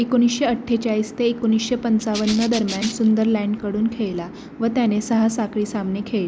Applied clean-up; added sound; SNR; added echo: none; Rattle (instrument); 12 dB; none.